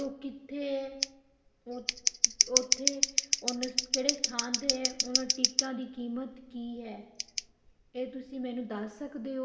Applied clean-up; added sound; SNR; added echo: none; Scissors; -5 dB; reverberation time 1.0 s.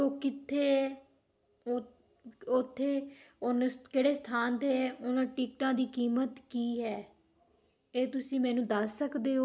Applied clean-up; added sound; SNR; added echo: none; none; none; none.